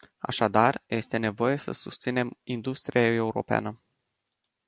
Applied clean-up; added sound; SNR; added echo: none; none; none; none.